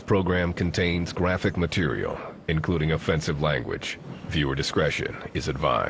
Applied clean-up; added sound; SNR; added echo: none; Subway, metro, underground; 18 dB; none.